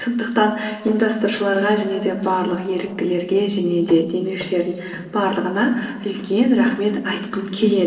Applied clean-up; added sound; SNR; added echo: neural separator model SepFormer DNS4.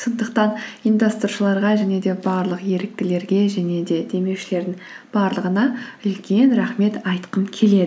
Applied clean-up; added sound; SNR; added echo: none; none; none; none.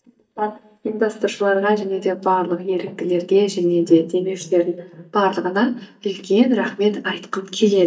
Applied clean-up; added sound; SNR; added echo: neural mask model DeepFilterNet 3.